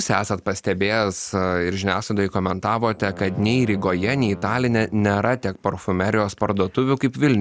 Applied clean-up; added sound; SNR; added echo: none; Brass instrument; 18 dB; none.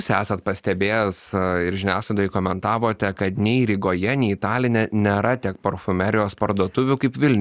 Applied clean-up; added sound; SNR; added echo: none; none; none; none.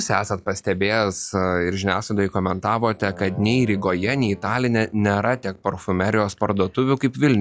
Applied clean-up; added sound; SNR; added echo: classical method log-MMSE.